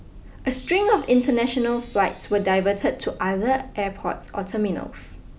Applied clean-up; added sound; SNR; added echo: none; Chime; 13 dB; none.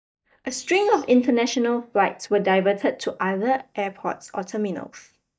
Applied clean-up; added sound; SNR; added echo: neural mask model DeepFilterNet 3.